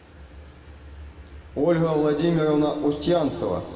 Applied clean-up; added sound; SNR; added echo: none; none; none; reverberation time 2.0 s.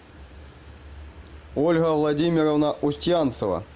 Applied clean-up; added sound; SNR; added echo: none; none; none; none.